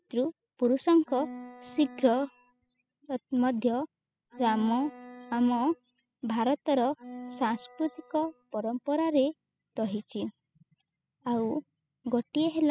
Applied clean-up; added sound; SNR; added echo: classical method spectral subtraction.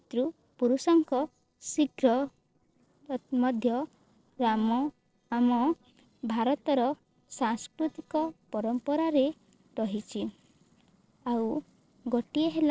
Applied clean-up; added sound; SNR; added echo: neural separator model SepFormer DNS4.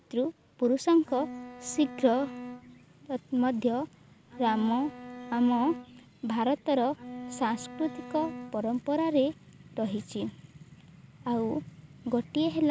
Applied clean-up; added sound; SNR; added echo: none; Bowed string instrument; 13 dB; none.